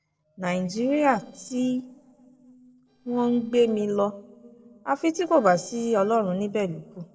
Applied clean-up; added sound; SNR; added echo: neural separator model SepFormer DNS4.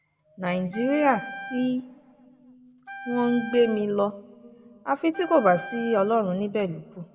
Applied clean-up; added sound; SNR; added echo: none; Wind instrument, woodwind instrument; 15 dB; reverberation time 1.7 s.